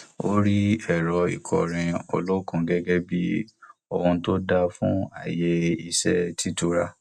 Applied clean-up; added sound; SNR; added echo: none; none; none; none.